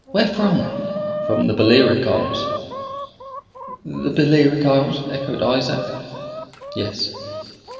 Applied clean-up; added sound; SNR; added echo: none; Chicken, rooster; 10 dB; reverberation time 2.5 s.